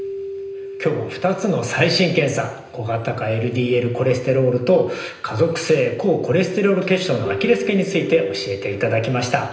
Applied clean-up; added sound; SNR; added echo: none; Keyboard (musical); 14 dB; reverberation time 0.9 s.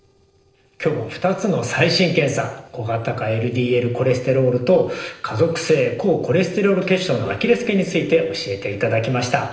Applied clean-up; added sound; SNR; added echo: neural separator model SepFormer DNS4.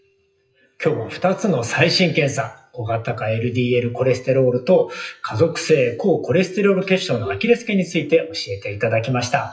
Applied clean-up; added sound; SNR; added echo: classical method WPE with log-MMSE.